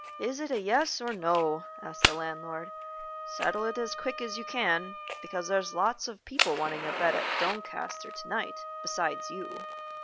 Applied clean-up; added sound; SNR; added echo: none; Fire + Wind instrument, woodwind instrument; 3 dB; none.